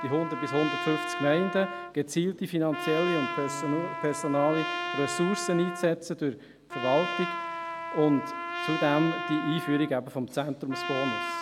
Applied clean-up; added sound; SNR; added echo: none; Trumpet; 6 dB; none.